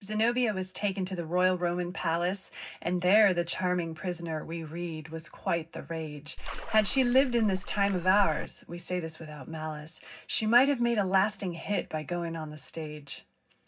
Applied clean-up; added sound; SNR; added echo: none; Splash, splatter; 3 dB; reverberation time 0.4 s.